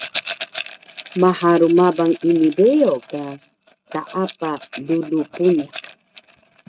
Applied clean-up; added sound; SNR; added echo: neural mask model RNNoise.